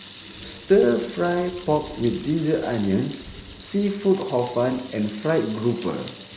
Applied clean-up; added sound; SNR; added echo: none; Thunder; 19 dB; none.